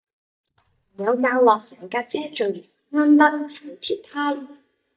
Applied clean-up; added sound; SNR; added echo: neural mask model DeepFilterNet 3.